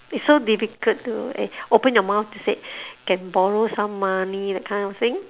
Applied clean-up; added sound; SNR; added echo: none; none; none; none.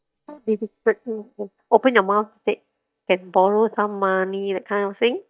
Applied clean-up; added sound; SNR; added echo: neural mask model DeepFilterNet 3.